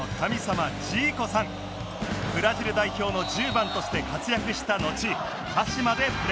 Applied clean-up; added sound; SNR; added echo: none; none; none; none.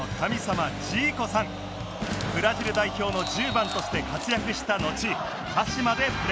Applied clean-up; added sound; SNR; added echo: none; Camera; 20 dB; none.